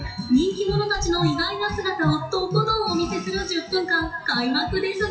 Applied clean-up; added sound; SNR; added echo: classical method WPE with log-MMSE.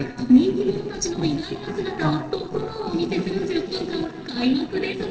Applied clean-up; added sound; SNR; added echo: neural separator model SepFormer DNS4.